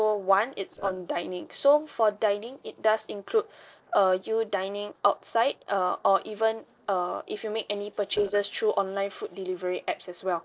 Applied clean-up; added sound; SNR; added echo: neural separator model SepFormer DNS4.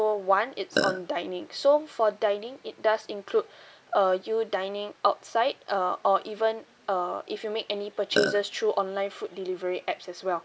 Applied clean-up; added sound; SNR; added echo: none; Burping, eructation; 0 dB; none.